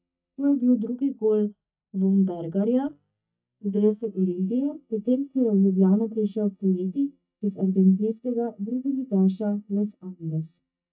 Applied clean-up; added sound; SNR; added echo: neural mask model DeepFilterNet 3.